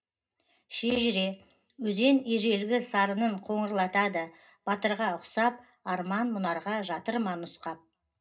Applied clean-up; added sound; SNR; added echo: none; none; none; reverberation time 0.2 s.